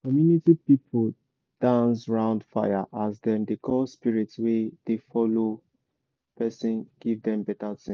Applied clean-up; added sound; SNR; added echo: none; none; none; none.